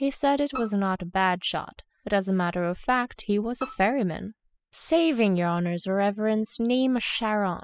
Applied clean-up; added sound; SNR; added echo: classical method spectral subtraction.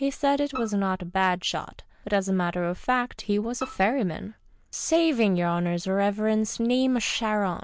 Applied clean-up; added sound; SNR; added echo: none; Bowed string instrument; 17 dB; none.